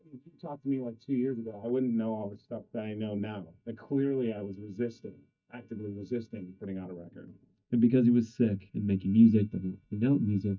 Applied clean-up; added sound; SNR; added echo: neural mask model DeepFilterNet 3.